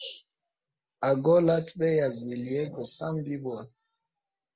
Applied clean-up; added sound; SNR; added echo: none; none; none; none.